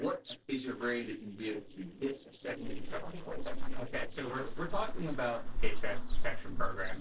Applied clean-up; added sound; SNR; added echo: neural separator model SepFormer DNS4.